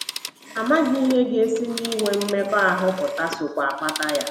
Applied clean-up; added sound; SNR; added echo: none; Telephone; 12 dB; none.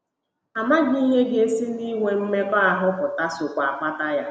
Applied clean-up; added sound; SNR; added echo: none; none; none; none.